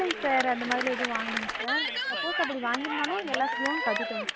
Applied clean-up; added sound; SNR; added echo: none; Cheering / Clapping; 0 dB; none.